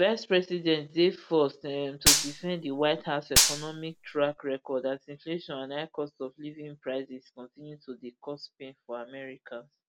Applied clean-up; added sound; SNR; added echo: none; Gunshot, gunfire; -4 dB; none.